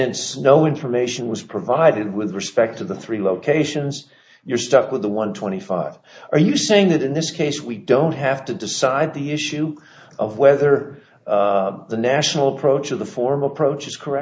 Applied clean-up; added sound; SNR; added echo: neural mask model Resemble Enhance denoiser.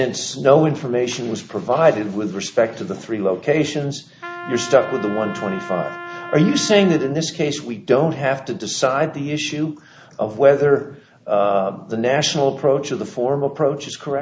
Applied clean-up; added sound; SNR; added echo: none; Trumpet; 13 dB; none.